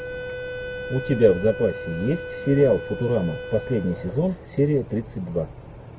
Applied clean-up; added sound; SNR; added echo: none; Wind instrument, woodwind instrument; 11 dB; none.